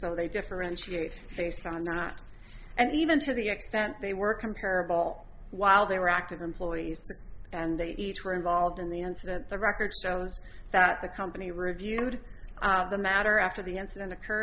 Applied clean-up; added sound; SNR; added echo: none; none; none; none.